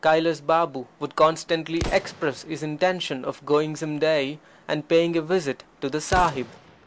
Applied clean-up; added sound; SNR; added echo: none; Explosion; 16 dB; none.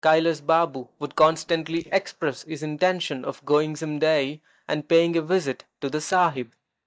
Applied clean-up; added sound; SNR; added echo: neural mask model DeepFilterNet 3.